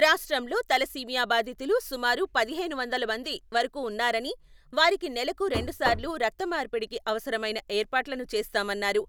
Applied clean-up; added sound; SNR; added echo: none; Knock; 7 dB; none.